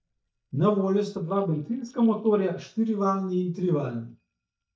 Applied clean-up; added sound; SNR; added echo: neural mask model DeepFilterNet 3.